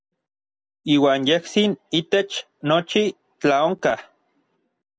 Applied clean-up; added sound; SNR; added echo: none; none; none; none.